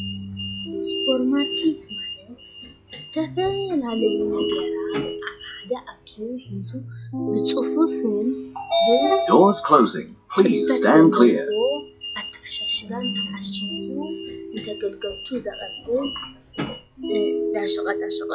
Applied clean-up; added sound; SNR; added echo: classical method log-MMSE.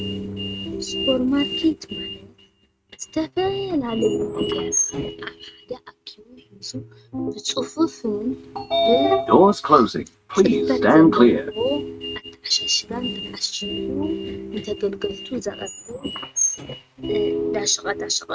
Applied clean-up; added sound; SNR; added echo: neural mask model RNNoise.